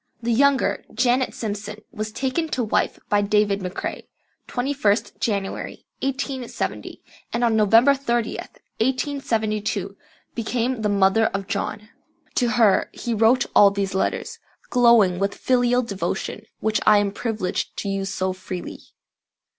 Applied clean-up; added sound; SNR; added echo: none; none; none; none.